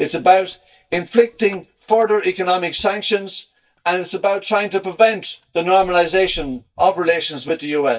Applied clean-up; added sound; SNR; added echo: neural mask model DeepFilterNet 3.